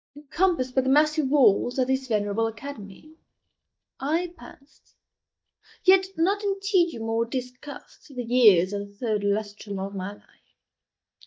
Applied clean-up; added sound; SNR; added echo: neural mask model DeepFilterNet 3.